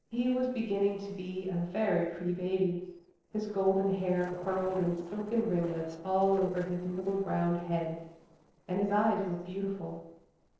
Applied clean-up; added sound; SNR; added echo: neural separator model SepFormer DNS4.